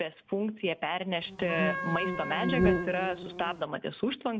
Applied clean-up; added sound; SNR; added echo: none; Wind instrument, woodwind instrument + Insect; -1 dB; none.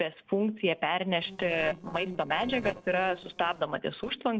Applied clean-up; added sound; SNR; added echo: neural separator model SepFormer DNS4.